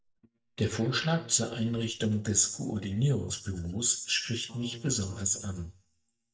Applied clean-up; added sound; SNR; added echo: neural mask model DeepFilterNet 3.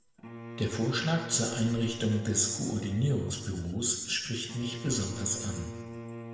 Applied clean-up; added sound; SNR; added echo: none; Bowed string instrument; 11 dB; reverberation time 0.9 s.